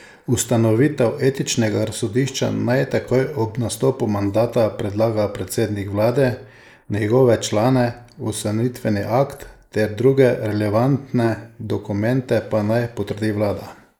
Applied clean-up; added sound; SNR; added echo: neural mask model Resemble Enhance denoiser.